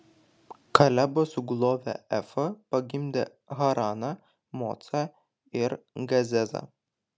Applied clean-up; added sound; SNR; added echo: none; none; none; none.